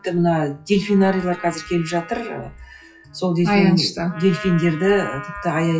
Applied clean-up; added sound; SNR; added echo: classical method WPE with log-MMSE.